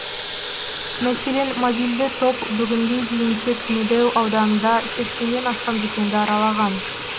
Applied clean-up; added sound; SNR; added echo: none; Sink (filling or washing) / Water tap, faucet; 4 dB; none.